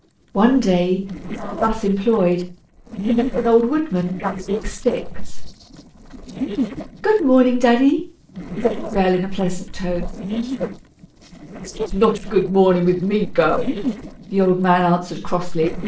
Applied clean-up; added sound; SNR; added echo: neural separator model SepFormer DNS4.